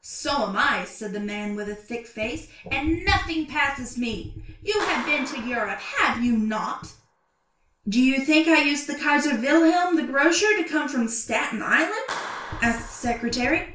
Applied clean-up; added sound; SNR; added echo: none; Clapping; 18 dB; reverberation time 0.4 s.